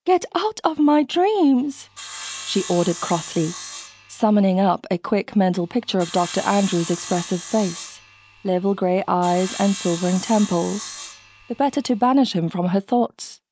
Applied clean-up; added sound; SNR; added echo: none; Sawing; 14 dB; none.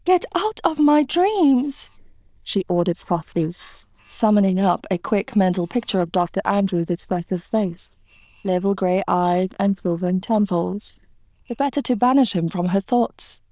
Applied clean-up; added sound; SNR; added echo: neural diffusion model UNIVERSE++.